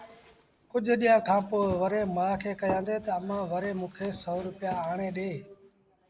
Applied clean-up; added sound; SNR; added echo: none; Run + Tambourine; 17 dB; none.